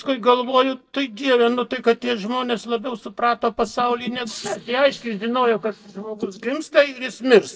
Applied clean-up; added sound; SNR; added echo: neural mask model DeepFilterNet 3.